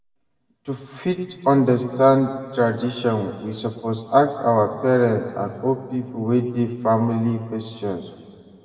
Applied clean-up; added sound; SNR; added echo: none; none; none; reverberation time 1.8 s.